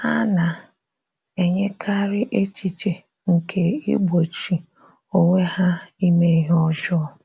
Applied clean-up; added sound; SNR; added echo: none; none; none; none.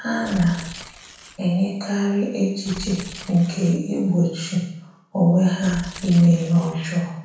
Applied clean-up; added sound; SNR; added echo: none; Tearing; 17 dB; reverberation time 0.7 s.